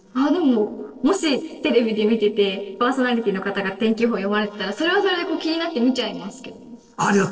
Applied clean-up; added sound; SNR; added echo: neural separator model SepFormer DNS4.